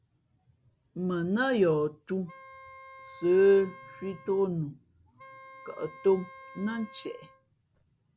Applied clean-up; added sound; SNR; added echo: none; Wind instrument, woodwind instrument; 19 dB; none.